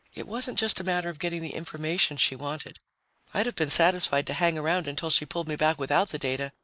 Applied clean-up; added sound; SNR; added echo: neural mask model Resemble Enhance denoiser.